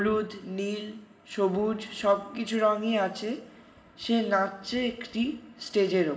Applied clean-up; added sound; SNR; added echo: none; none; none; reverberation time 1.0 s.